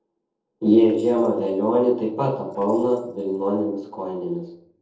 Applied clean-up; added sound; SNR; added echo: neural separator model SepFormer DNS4.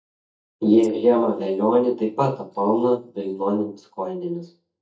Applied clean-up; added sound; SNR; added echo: neural mask model DeepFilterNet 3.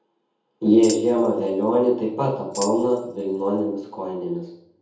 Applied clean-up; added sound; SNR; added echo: none; Tambourine; 17 dB; reverberation time 0.7 s.